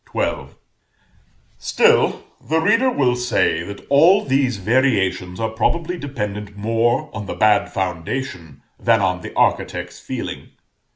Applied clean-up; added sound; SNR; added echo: none; none; none; none.